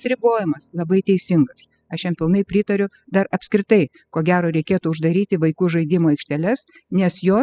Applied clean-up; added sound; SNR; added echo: classical method spectral subtraction.